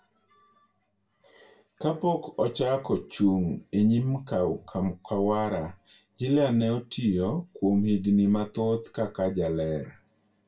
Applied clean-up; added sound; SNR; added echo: none; none; none; reverberation time 0.2 s.